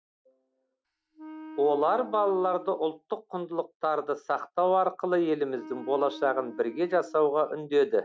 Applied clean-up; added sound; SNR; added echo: none; Wind instrument, woodwind instrument; 16 dB; none.